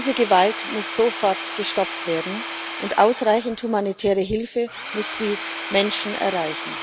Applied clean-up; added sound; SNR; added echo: none; Tools / Domestic sounds, home sounds; 5 dB; none.